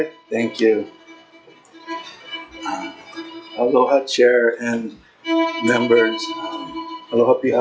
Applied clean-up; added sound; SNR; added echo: classical method log-MMSE.